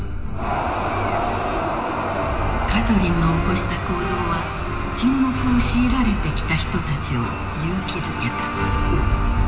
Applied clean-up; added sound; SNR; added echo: none; none; none; reverberation time 1.9 s.